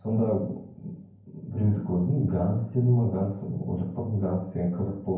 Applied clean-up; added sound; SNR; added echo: none; none; none; reverberation time 0.9 s.